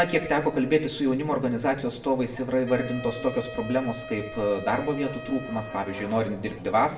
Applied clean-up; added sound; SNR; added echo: none; Wind instrument, woodwind instrument; 15 dB; reverberation time 0.5 s.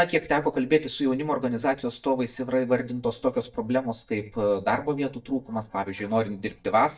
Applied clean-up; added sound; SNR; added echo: neural mask model DeepFilterNet 3.